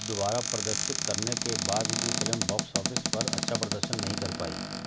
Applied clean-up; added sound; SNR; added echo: none; Cupboard open or close; -4 dB; none.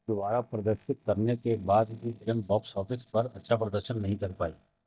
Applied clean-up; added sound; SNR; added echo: neural mask model DeepFilterNet 3.